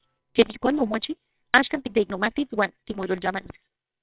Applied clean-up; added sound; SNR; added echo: neural separator model SepFormer WHAMR!.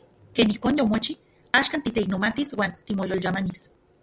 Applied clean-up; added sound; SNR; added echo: none; none; none; none.